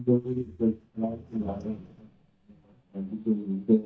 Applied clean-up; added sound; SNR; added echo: neural mask model DeepFilterNet 3.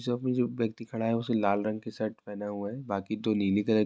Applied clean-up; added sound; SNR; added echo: none; none; none; none.